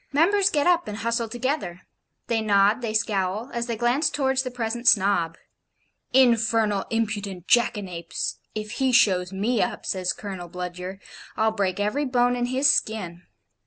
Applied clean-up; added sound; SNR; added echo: none; none; none; none.